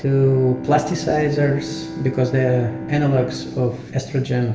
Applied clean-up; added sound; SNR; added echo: none; Bowed string instrument; 12 dB; reverberation time 1.1 s.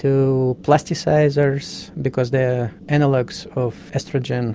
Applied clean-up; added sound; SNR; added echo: none; none; none; none.